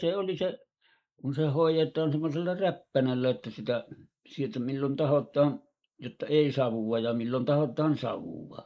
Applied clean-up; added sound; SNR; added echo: neural mask model Resemble Enhance denoiser.